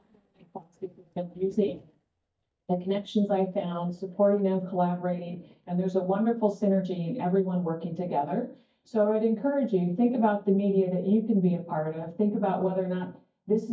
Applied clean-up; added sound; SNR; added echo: neural mask model DeepFilterNet 3.